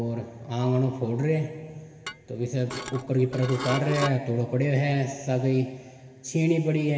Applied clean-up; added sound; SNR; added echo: none; Dishes, pots, and pans / Glass; 10 dB; reverberation time 2.1 s.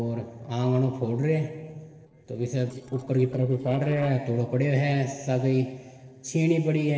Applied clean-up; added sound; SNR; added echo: neural separator model SepFormer DNS4.